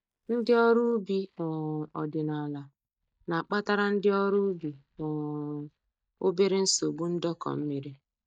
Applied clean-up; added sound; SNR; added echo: neural mask model DeepFilterNet 3.